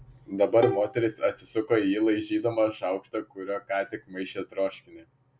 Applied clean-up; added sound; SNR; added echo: none; Bowed string instrument; 6 dB; none.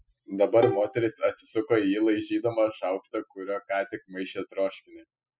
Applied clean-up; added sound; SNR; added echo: classical method spectral subtraction.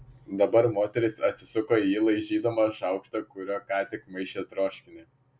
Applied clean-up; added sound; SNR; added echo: none; none; none; none.